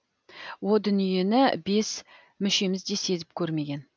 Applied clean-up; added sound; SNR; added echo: none; none; none; none.